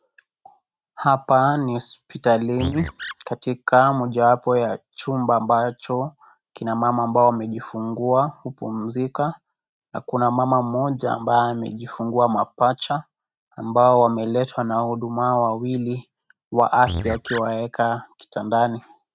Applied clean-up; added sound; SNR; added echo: neural mask model RNNoise.